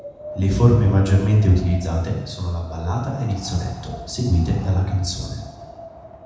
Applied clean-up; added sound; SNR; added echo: none; Wind; 18 dB; reverberation time 1.0 s.